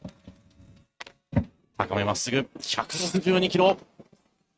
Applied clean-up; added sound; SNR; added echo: neural mask model RNNoise.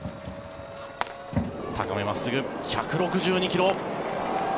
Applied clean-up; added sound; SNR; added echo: none; none; none; none.